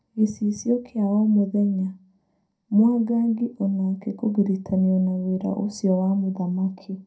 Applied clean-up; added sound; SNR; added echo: none; none; none; reverberation time 0.2 s.